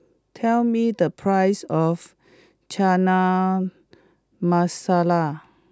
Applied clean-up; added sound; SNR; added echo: none; none; none; none.